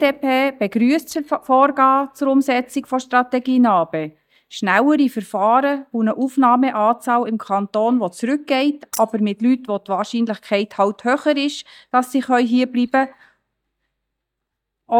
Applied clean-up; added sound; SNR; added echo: neural mask model DeepFilterNet 3.